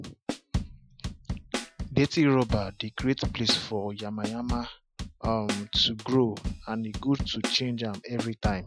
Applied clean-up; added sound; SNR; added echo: classical method Wiener filter.